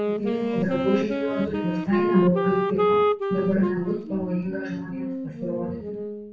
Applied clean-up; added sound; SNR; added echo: none; Wind instrument, woodwind instrument; 0 dB; reverberation time 0.4 s.